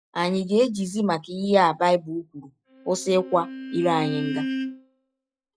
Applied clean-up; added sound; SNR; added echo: classical method log-MMSE.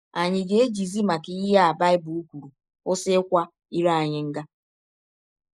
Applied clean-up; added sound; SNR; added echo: neural mask model Resemble Enhance denoiser.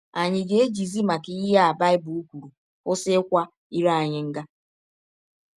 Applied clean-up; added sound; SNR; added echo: none; none; none; none.